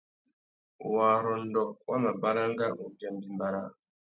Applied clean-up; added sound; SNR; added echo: none; none; none; none.